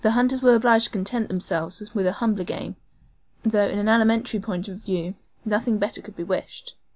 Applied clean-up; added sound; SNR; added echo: none; none; none; none.